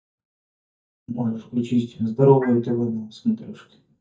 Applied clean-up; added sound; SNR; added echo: neural mask model DeepFilterNet 3.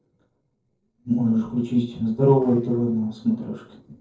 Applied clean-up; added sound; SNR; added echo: neural separator model SepFormer DNS4.